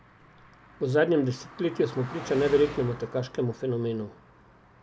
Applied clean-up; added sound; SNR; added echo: none; Car passing by; 16 dB; none.